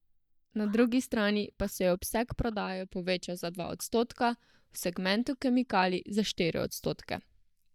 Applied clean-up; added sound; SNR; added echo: neural mask model DeepFilterNet 3.